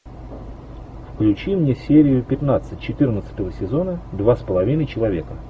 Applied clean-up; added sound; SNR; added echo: none; none; none; none.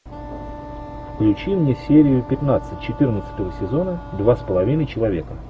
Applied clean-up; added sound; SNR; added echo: none; Wind instrument, woodwind instrument; 17 dB; none.